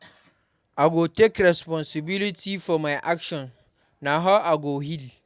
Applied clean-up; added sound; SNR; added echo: none; none; none; none.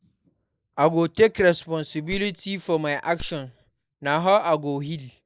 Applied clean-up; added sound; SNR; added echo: neural mask model Resemble Enhance denoiser.